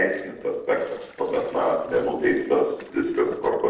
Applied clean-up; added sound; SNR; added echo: neural separator model SepFormer DNS4.